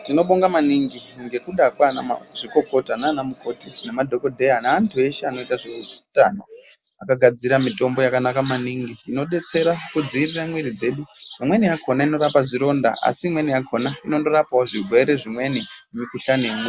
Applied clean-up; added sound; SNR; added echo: none; none; none; none.